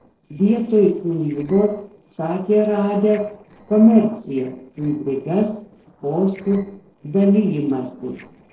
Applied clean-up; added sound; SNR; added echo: neural separator model SepFormer DNS4.